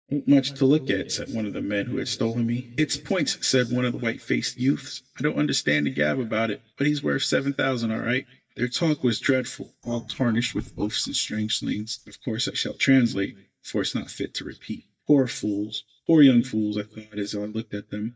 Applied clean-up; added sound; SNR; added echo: neural mask model DeepFilterNet 3.